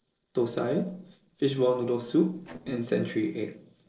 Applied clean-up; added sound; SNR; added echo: neural separator model SepFormer DNS4.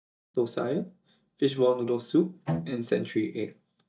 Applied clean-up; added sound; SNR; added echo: neural mask model DeepFilterNet 3.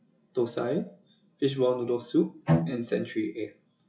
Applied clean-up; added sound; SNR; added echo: classical method WPE with log-MMSE.